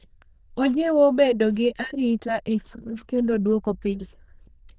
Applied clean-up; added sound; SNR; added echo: neural diffusion model UNIVERSE++.